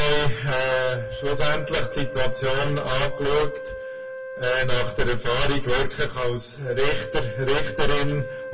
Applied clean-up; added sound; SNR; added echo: none; Wind instrument, woodwind instrument; 13 dB; reverberation time 0.1 s.